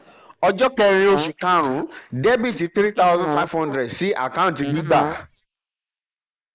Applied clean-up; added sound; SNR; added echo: neural mask model Resemble Enhance denoiser.